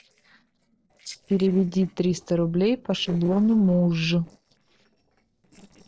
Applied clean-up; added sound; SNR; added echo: neural separator model SepFormer DNS4.